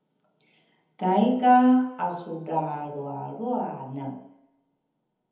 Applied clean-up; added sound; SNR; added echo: none; none; none; reverberation time 1.1 s.